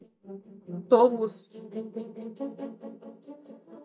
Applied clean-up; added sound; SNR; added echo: neural mask model DeepFilterNet 3.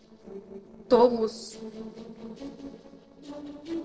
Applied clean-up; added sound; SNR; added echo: neural separator model SepFormer DNS4.